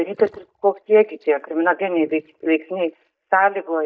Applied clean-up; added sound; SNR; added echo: neural mask model DeepFilterNet 3.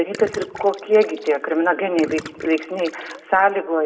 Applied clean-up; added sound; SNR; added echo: none; Gurgling; 18 dB; reverberation time 1.2 s.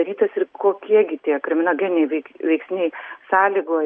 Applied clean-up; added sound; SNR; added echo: none; none; none; none.